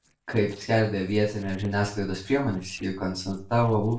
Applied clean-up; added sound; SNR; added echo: neural separator model SepFormer DNS4.